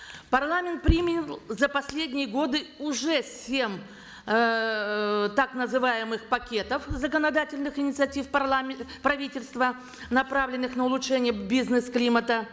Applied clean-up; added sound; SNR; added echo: none; none; none; none.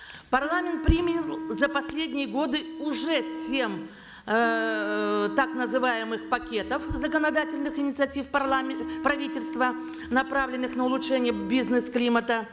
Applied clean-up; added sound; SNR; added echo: none; Wind instrument, woodwind instrument; 8 dB; none.